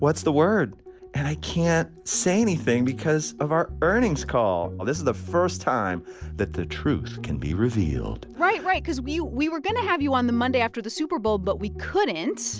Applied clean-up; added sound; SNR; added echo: none; none; none; none.